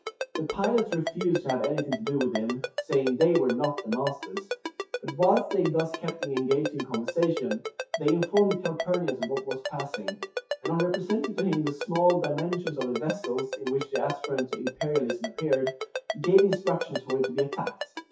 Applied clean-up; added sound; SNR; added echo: classical method WPE with log-MMSE.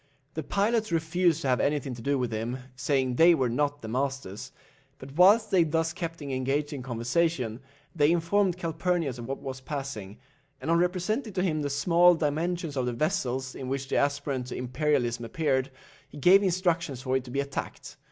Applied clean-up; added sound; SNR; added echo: none; none; none; none.